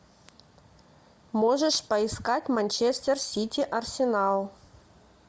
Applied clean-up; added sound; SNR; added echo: none; none; none; none.